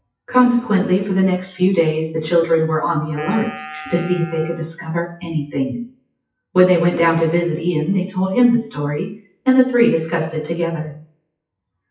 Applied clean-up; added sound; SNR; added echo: classical method WPE with log-MMSE.